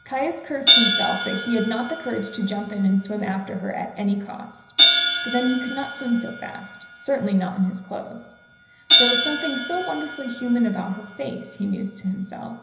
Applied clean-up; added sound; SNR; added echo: none; Hi-hat; -1 dB; reverberation time 0.9 s.